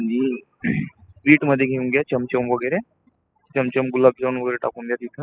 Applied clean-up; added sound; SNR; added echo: classical method spectral subtraction.